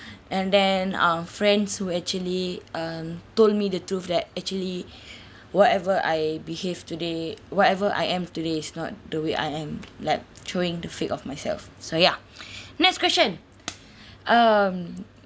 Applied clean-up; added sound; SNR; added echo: none; none; none; none.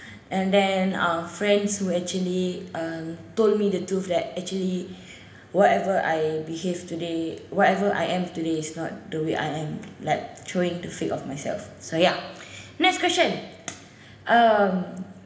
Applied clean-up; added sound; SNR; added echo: none; none; none; reverberation time 1.0 s.